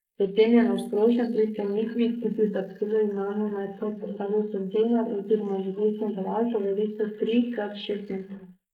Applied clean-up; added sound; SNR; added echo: neural mask model Resemble Enhance denoiser.